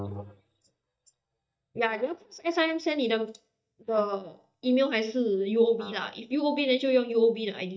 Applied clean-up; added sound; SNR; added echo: neural mask model DeepFilterNet 3.